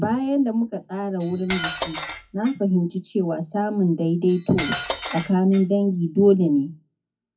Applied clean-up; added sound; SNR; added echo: classical method WPE with log-MMSE.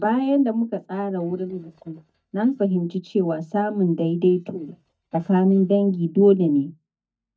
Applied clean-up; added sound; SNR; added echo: neural mask model DeepFilterNet 3.